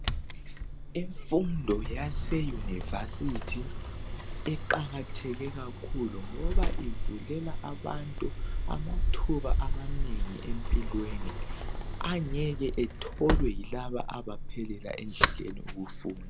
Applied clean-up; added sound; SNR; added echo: none; Sliding door; -4 dB; none.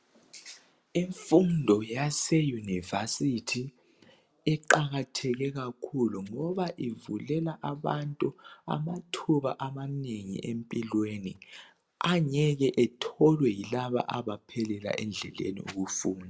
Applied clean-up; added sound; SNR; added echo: none; none; none; none.